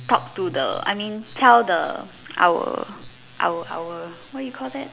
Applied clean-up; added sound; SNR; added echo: none; none; none; none.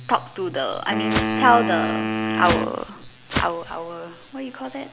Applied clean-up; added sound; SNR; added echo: none; Wind instrument, woodwind instrument + Walk, footsteps; 1 dB; none.